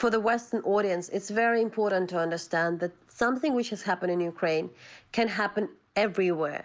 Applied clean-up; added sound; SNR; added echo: none; none; none; none.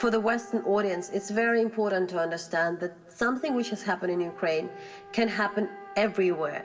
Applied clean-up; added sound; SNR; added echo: none; Wind instrument, woodwind instrument; 19 dB; reverberation time 1.5 s.